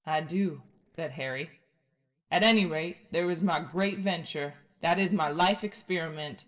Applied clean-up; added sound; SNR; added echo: neural separator model SepFormer DNS4.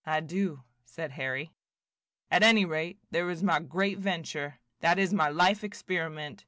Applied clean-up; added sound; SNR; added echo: none; none; none; none.